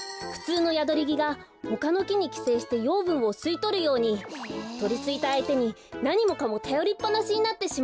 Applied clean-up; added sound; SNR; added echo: none; none; none; none.